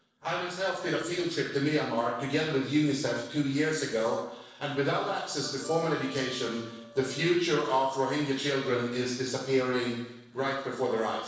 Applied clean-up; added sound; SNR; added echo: neural separator model SepFormer DNS4.